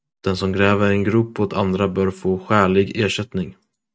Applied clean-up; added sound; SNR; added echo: none; none; none; none.